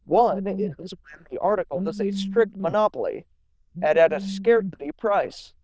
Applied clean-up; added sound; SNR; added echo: neural diffusion model UNIVERSE++.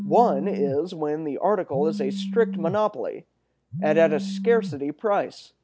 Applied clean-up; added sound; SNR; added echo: none; Telephone; 8 dB; none.